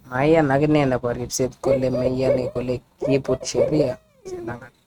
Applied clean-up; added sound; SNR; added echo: neural mask model RNNoise.